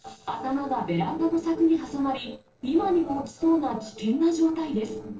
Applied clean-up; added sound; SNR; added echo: neural separator model SepFormer DNS4.